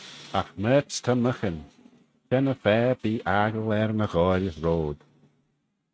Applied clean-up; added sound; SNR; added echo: neural mask model RNNoise.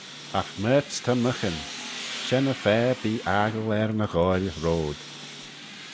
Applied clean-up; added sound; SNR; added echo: none; Tools; 13 dB; none.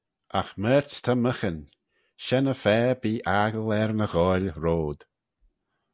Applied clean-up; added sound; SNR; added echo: none; none; none; none.